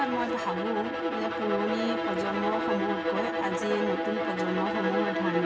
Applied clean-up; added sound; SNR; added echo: none; Bowed string instrument; -2 dB; reverberation time 0.6 s.